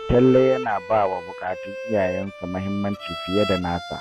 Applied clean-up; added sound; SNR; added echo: none; Bowed string instrument; 10 dB; none.